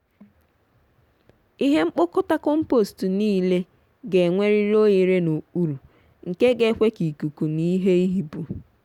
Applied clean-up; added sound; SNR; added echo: none; none; none; none.